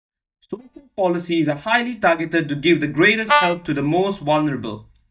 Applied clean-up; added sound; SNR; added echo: neural mask model DeepFilterNet 3.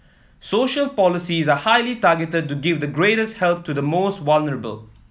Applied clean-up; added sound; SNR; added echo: none; none; none; none.